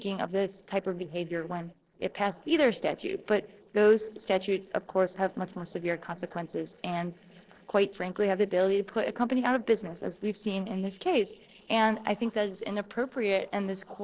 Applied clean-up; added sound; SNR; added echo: neural separator model SepFormer DNS4.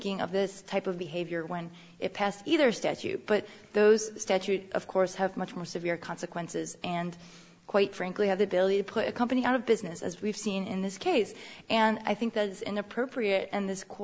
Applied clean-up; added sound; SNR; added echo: none; none; none; none.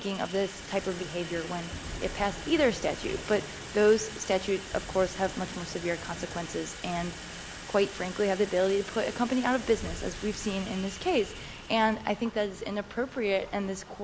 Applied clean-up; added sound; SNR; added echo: none; Sink (filling or washing) / Water tap, faucet + Thunder / Rain; 11 dB; none.